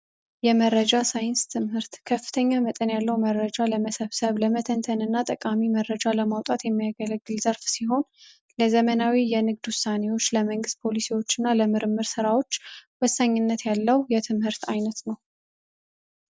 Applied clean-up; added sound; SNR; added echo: none; none; none; none.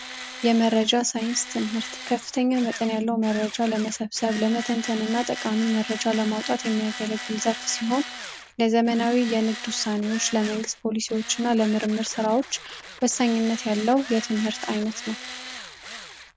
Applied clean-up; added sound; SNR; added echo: none; Tools; 12 dB; none.